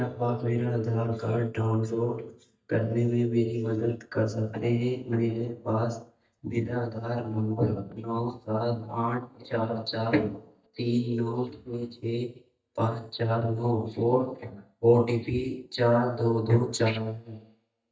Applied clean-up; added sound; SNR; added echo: neural mask model DeepFilterNet 3.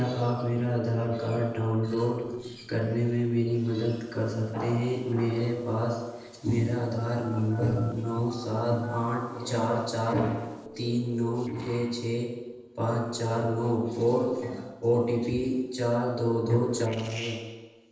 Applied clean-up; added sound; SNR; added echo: neural separator model SepFormer DNS4.